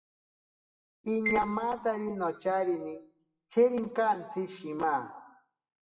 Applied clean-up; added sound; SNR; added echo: classical method WPE with log-MMSE.